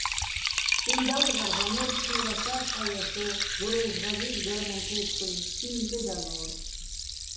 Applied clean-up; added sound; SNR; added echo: none; Liquid; -4 dB; reverberation time 2.7 s.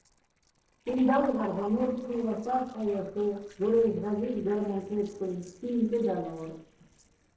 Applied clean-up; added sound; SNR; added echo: neural separator model SepFormer DNS4.